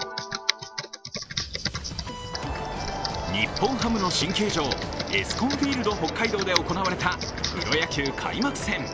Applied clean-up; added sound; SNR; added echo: none; Computer keyboard; 6 dB; none.